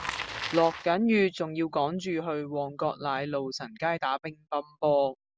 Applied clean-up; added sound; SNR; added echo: none; Bicycle; 15 dB; none.